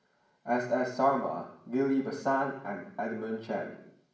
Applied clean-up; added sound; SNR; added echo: none; none; none; reverberation time 0.7 s.